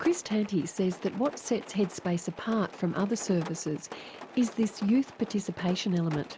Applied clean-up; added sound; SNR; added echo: none; Rain; 16 dB; none.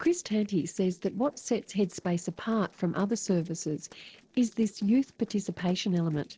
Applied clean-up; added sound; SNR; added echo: neural separator model SepFormer DNS4.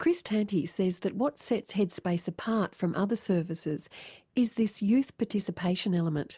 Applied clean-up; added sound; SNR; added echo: none; none; none; none.